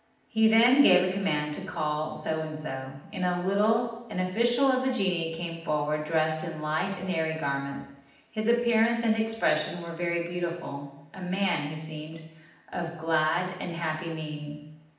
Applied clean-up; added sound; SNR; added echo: none; none; none; reverberation time 0.8 s.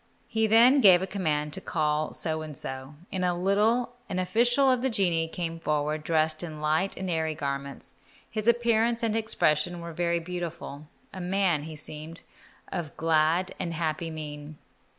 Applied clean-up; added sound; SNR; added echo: none; none; none; none.